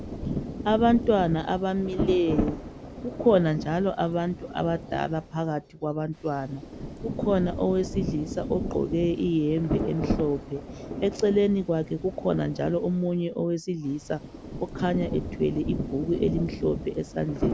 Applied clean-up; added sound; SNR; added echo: none; Rain; 7 dB; none.